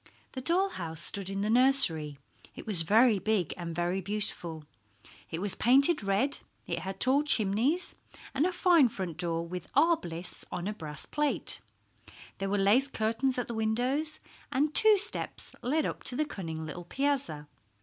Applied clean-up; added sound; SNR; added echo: none; none; none; none.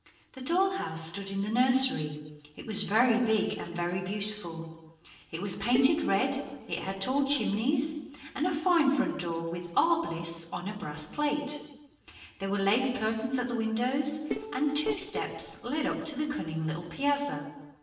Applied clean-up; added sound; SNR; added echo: neural separator model SepFormer DNS4.